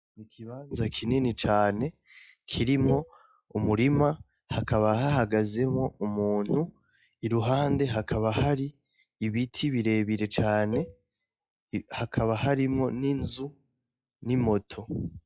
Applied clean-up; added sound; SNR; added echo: classical method log-MMSE.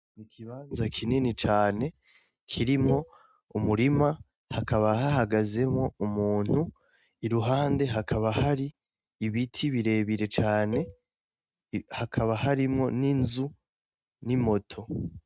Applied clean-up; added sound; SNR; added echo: neural mask model RNNoise.